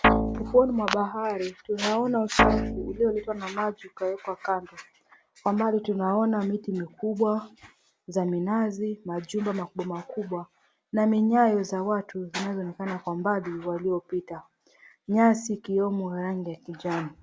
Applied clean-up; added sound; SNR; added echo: none; Guitar; -2 dB; none.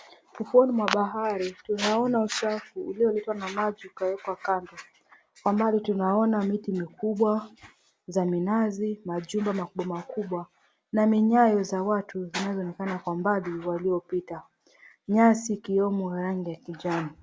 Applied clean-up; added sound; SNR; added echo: none; none; none; none.